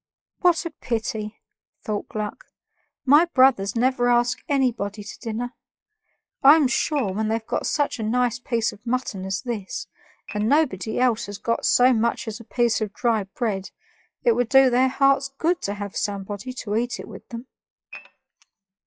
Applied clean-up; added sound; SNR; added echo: classical method log-MMSE.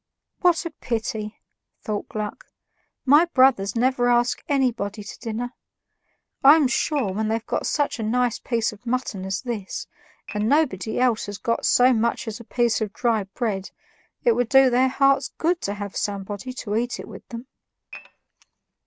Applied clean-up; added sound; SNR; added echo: none; Dishes, pots, and pans / Glass; 17 dB; none.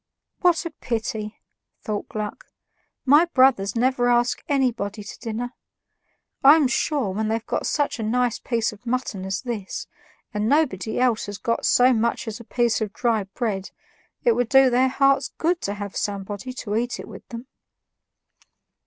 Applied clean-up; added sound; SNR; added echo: none; none; none; none.